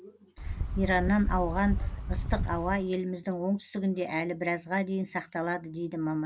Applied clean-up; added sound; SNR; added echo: none; Wind; 1 dB; none.